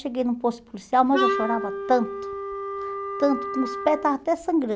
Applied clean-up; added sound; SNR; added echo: none; Wind instrument, woodwind instrument; 5 dB; none.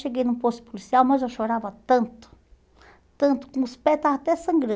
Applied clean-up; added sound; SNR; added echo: none; none; none; none.